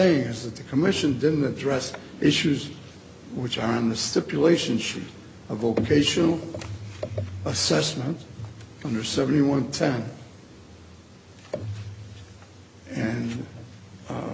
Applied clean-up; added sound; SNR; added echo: none; none; none; none.